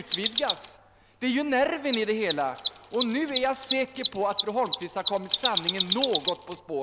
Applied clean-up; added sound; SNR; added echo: none; Mechanisms; -1 dB; none.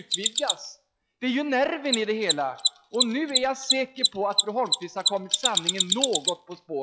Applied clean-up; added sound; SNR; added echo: classical method log-MMSE.